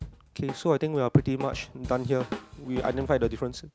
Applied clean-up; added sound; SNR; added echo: none; Drum / Drum kit; 12 dB; none.